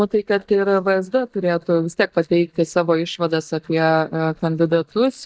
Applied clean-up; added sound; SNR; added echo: neural mask model DeepFilterNet 3.